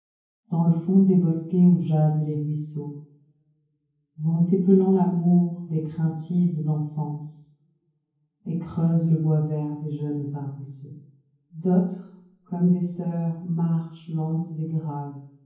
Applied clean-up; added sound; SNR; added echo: none; none; none; reverberation time 0.9 s.